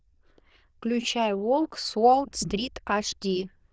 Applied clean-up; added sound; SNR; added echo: neural diffusion model UNIVERSE++.